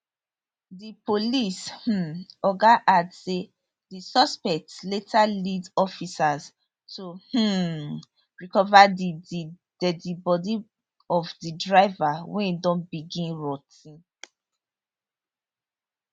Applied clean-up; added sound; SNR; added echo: none; none; none; none.